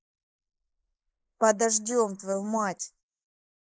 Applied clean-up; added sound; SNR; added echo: neural mask model Resemble Enhance denoiser.